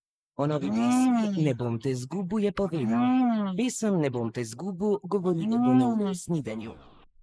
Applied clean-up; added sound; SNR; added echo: neural mask model Resemble Enhance denoiser.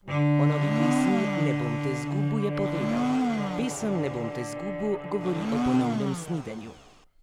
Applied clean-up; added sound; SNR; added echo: none; Bowed string instrument + Domestic sounds, home sounds; -4 dB; none.